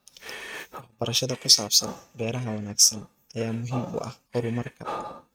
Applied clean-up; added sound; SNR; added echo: neural mask model RNNoise.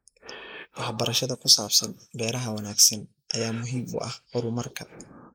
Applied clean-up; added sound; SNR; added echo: neural mask model Resemble Enhance denoiser.